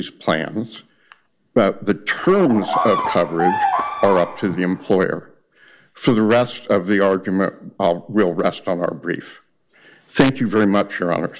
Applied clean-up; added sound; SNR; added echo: none; Bird vocalization, bird call, bird song; 3 dB; none.